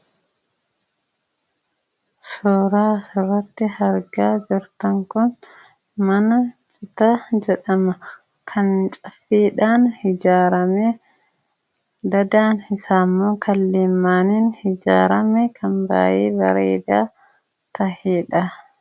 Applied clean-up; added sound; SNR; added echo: none; none; none; none.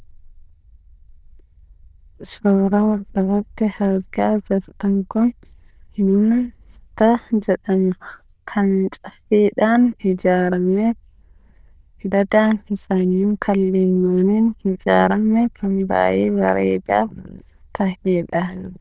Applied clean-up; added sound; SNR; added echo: neural diffusion model UNIVERSE++.